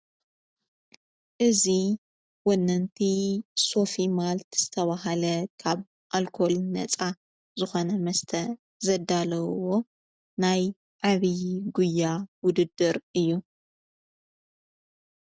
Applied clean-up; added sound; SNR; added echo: none; none; none; none.